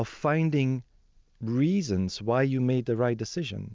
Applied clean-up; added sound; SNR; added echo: none; none; none; none.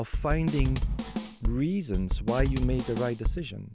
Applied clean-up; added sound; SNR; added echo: none; Drum / Drum kit; -1 dB; none.